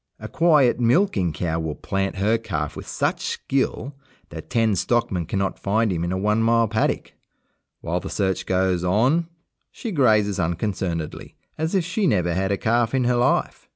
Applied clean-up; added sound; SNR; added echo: none; none; none; none.